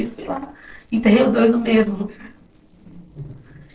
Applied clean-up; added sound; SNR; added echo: neural separator model SepFormer DNS4.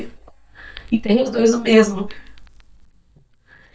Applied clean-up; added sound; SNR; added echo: neural mask model DeepFilterNet 3.